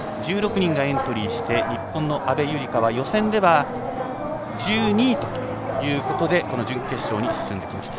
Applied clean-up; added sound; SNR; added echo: none; Waves, surf + Mechanisms; 19 dB; none.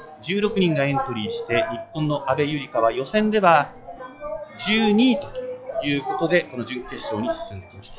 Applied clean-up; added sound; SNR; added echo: classical method log-MMSE.